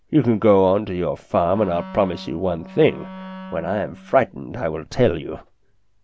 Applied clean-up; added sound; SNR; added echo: none; Wind instrument, woodwind instrument; 16 dB; none.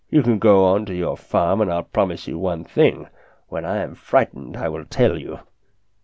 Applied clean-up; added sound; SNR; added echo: none; none; none; none.